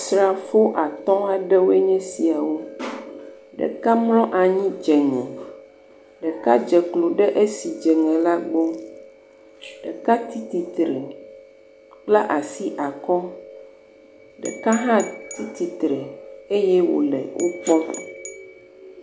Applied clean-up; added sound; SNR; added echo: none; Glass / Bell; 17 dB; none.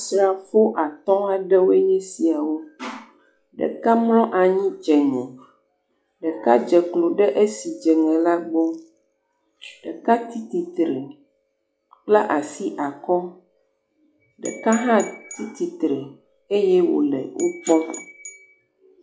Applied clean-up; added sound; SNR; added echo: classical method log-MMSE.